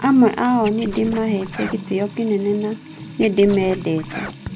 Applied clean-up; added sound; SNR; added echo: none; Trickle, dribble / Water tap, faucet / Music + Scratching (performance technique); 12 dB; none.